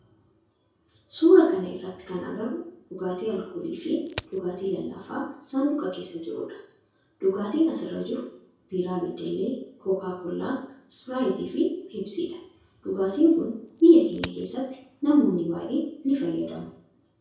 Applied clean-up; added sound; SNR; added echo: none; Crack; 14 dB; reverberation time 0.6 s.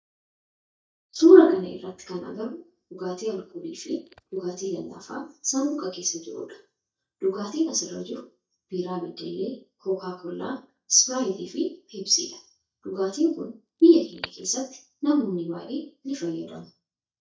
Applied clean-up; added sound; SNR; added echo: neural mask model DeepFilterNet 3.